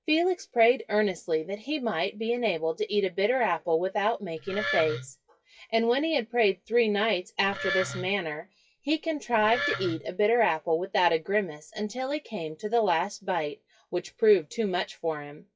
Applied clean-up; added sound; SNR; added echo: classical method WPE with log-MMSE.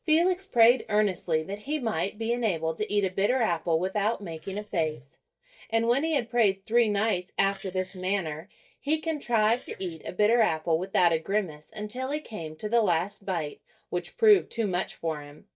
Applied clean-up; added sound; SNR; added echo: neural mask model DeepFilterNet 3.